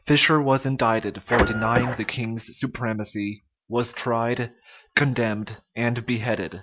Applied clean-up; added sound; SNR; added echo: none; Printer; 1 dB; none.